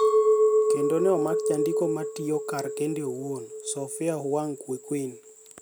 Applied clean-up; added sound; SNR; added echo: none; Chink, clink; -3 dB; none.